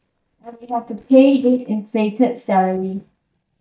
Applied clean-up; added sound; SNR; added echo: neural mask model DeepFilterNet 3.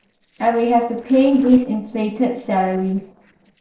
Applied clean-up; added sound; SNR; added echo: neural separator model SepFormer DNS4.